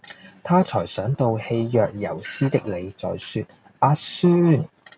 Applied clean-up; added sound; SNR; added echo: none; none; none; none.